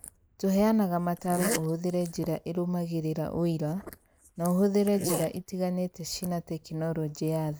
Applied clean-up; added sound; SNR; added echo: neural mask model Resemble Enhance denoiser.